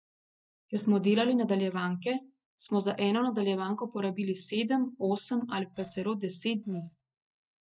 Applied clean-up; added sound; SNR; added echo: neural mask model DeepFilterNet 3.